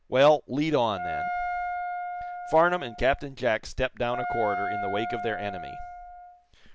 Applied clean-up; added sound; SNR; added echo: none; Wind instrument, woodwind instrument; 6 dB; none.